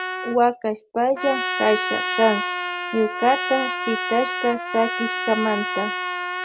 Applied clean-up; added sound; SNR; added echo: none; Trumpet; 4 dB; none.